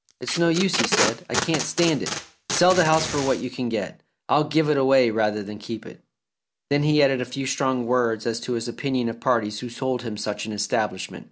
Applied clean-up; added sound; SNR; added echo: none; Packing tape, duct tape; 4 dB; none.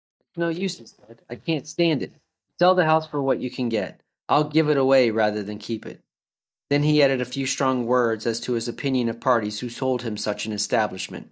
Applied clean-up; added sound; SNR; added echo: neural mask model DeepFilterNet 3.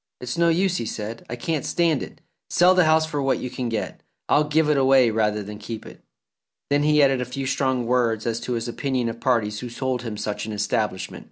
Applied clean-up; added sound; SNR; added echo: none; none; none; none.